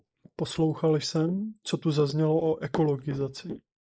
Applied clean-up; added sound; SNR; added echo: neural mask model Resemble Enhance denoiser.